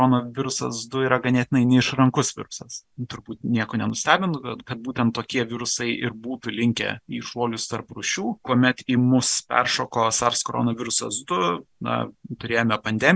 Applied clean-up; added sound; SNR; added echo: none; none; none; none.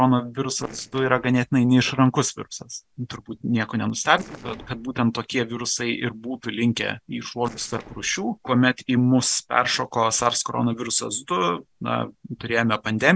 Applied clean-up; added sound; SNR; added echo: neural separator model SepFormer DNS4.